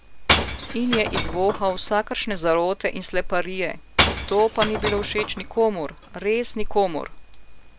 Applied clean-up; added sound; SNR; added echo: none; Shatter / Crushing; 5 dB; none.